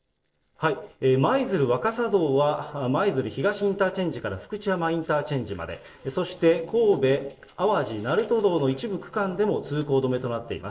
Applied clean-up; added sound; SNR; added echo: neural separator model SepFormer DNS4.